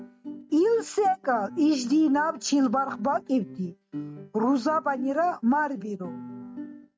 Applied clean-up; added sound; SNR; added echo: neural mask model RNNoise.